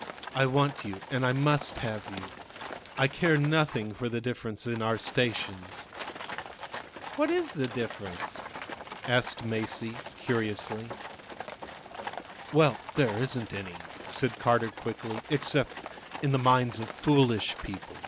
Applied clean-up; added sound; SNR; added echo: none; Livestock, farm animals, working animals; 12 dB; none.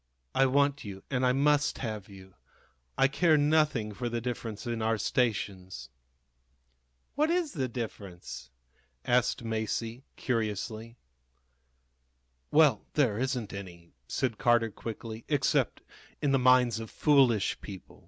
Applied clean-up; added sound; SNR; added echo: none; none; none; none.